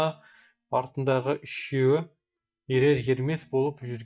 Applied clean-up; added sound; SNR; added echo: neural mask model DeepFilterNet 3.